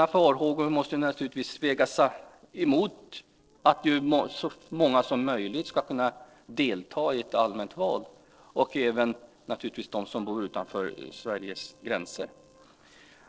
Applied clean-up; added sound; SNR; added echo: neural separator model SepFormer DNS4.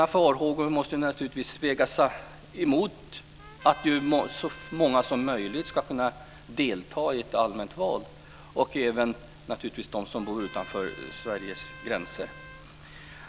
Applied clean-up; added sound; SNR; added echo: none; Trumpet; 18 dB; none.